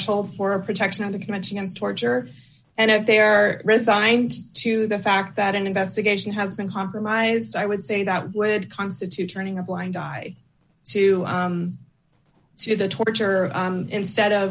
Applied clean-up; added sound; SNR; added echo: none; none; none; none.